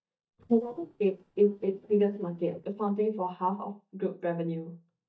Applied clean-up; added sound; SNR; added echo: neural mask model DeepFilterNet 3.